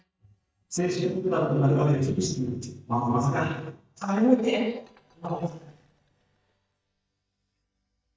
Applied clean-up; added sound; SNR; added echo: neural mask model DeepFilterNet 3.